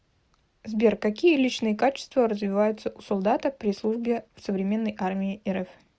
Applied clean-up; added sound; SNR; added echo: none; none; none; none.